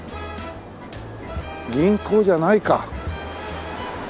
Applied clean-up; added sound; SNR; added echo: none; none; none; none.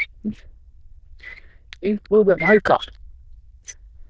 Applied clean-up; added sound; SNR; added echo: neural diffusion model UNIVERSE++.